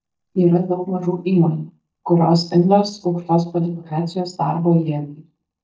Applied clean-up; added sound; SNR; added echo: neural mask model DeepFilterNet 3.